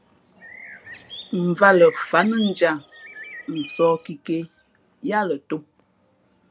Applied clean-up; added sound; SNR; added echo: none; Bird; 17 dB; none.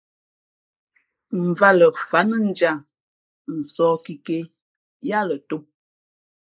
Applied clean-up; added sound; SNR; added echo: neural mask model Resemble Enhance denoiser.